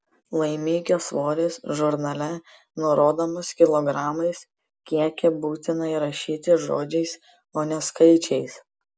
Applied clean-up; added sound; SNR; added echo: none; none; none; none.